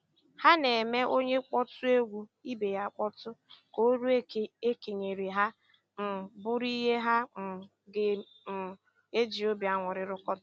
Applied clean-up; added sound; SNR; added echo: none; none; none; none.